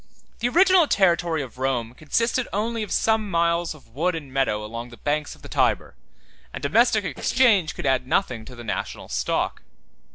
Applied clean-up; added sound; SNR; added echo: neural separator model SepFormer DNS4.